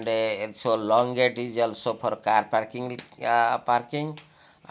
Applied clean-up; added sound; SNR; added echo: none; none; none; none.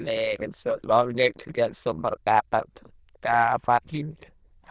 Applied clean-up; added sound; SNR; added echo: neural diffusion model UNIVERSE++.